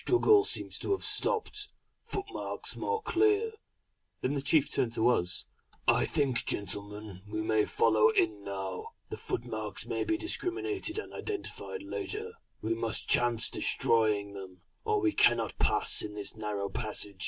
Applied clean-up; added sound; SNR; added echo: none; none; none; none.